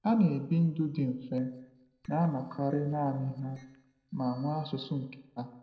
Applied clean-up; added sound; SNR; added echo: neural separator model SepFormer DNS4.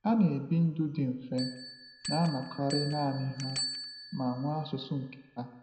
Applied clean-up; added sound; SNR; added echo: none; Bell; 11 dB; reverberation time 0.8 s.